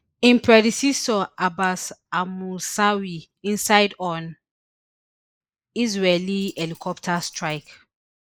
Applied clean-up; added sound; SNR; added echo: neural mask model Resemble Enhance denoiser.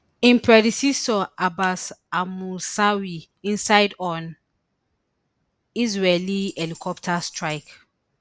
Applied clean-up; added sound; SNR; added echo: none; Tambourine; 17 dB; none.